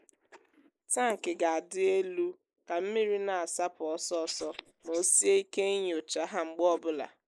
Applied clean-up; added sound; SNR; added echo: neural mask model Resemble Enhance denoiser.